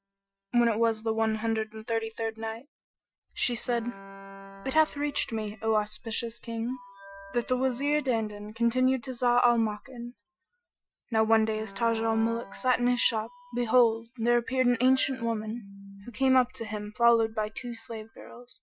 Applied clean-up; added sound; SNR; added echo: classical method Wiener filter.